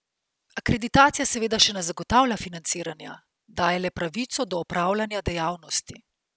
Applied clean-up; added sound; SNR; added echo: none; none; none; none.